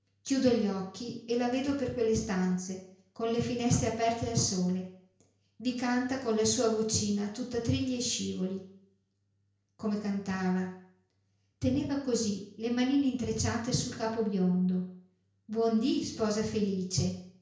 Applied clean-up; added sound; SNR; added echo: none; none; none; reverberation time 0.5 s.